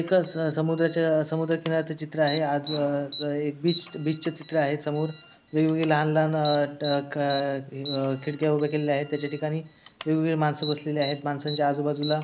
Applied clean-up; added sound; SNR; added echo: none; Alarm; 9 dB; none.